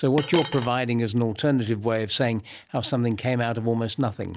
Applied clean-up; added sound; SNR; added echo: none; Coin (dropping); 7 dB; none.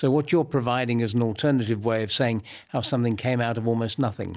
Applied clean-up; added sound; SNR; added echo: none; none; none; none.